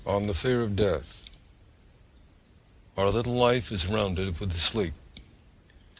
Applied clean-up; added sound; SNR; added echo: none; none; none; none.